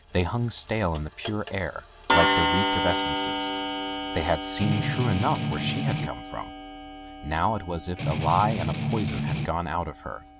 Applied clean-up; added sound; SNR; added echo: none; Strum + Clock; 0 dB; none.